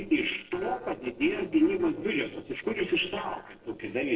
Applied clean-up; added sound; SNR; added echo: neural separator model SepFormer DNS4.